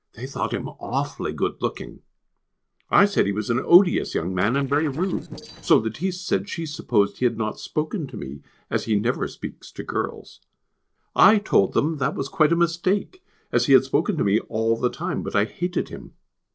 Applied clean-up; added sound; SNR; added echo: neural separator model SepFormer DNS4.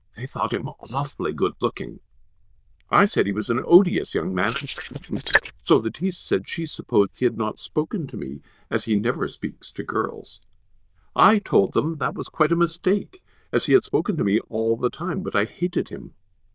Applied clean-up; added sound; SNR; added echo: neural diffusion model UNIVERSE++.